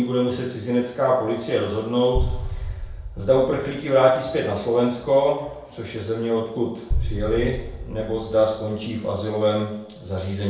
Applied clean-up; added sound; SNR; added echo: none; Boom; 7 dB; reverberation time 0.7 s.